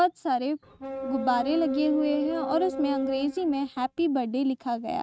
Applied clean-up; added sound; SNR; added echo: neural mask model RNNoise.